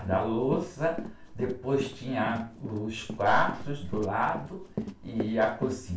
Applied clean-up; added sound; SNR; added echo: none; Run; 10 dB; reverberation time 0.3 s.